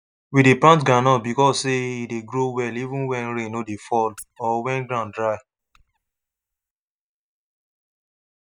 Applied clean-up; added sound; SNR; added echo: neural mask model DeepFilterNet 3.